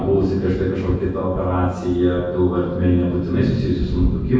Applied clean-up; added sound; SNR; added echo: none; Thunder; 9 dB; reverberation time 1.3 s.